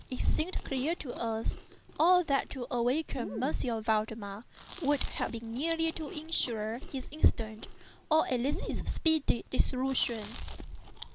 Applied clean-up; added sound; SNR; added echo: none; Chewing, mastication; 17 dB; none.